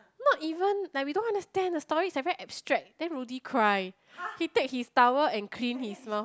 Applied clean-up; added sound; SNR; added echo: none; none; none; none.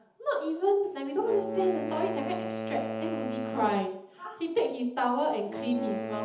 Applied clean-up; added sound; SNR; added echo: none; Wind instrument, woodwind instrument; 7 dB; reverberation time 0.8 s.